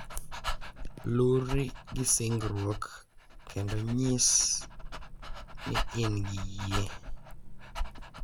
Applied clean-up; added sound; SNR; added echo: none; Dog; 5 dB; none.